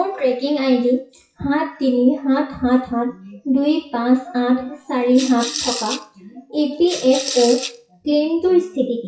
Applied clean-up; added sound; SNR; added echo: classical method WPE with log-MMSE.